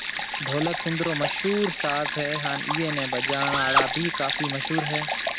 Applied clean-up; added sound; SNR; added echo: none; Drill + Stream; 0 dB; none.